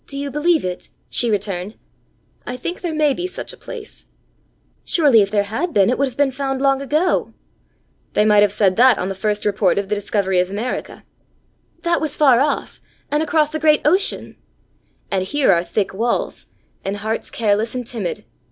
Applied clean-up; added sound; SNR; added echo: none; none; none; none.